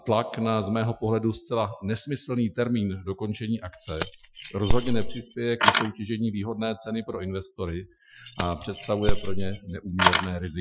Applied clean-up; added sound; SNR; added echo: classical method Wiener filter.